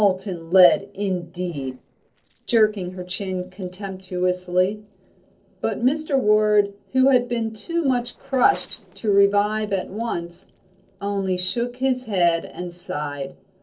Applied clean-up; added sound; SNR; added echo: neural separator model SepFormer DNS4.